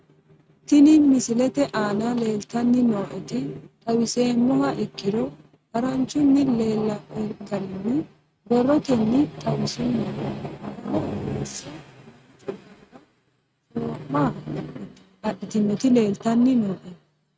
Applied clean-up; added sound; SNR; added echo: neural mask model RNNoise.